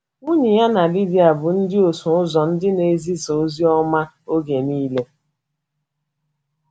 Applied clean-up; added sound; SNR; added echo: none; none; none; none.